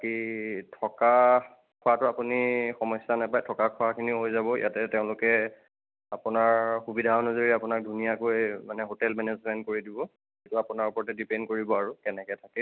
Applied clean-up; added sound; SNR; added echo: none; none; none; none.